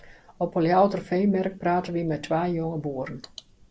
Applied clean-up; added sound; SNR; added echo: none; none; none; none.